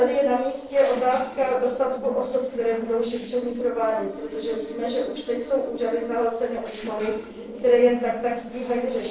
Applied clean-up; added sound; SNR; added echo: neural separator model SepFormer DNS4.